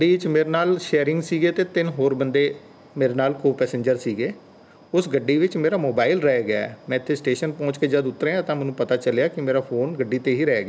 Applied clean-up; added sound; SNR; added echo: none; none; none; none.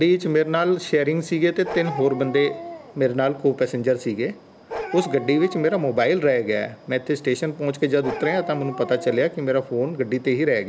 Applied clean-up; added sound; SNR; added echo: none; Bark; 13 dB; none.